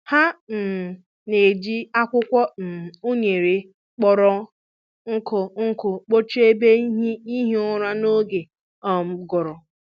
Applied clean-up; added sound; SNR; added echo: none; none; none; none.